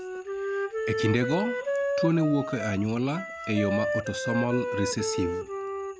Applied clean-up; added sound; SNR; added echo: none; Wind instrument, woodwind instrument; 2 dB; none.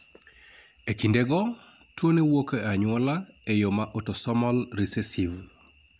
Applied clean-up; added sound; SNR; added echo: none; none; none; none.